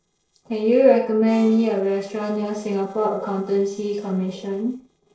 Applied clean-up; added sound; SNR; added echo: neural separator model SepFormer DNS4.